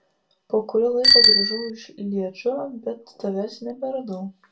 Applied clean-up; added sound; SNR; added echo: none; Bicycle bell; -5 dB; reverberation time 0.2 s.